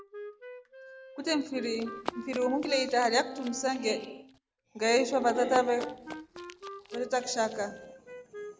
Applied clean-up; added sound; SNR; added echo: none; Wind instrument, woodwind instrument + Run; 12 dB; none.